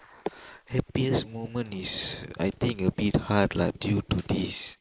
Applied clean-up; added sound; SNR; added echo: neural mask model Resemble Enhance denoiser.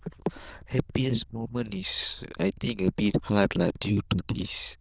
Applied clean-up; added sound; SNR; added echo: neural diffusion model UNIVERSE++.